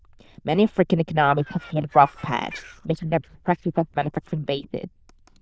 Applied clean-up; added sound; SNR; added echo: neural diffusion model UNIVERSE++.